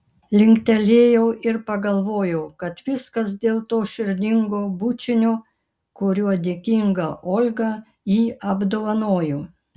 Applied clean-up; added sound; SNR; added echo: none; none; none; none.